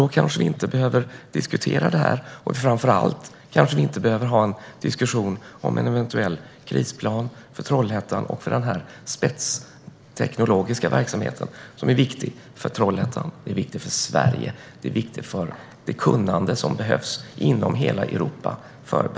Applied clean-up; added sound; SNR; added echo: none; none; none; none.